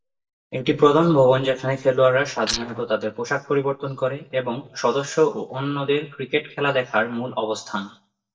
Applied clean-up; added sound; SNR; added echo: neural mask model DeepFilterNet 3.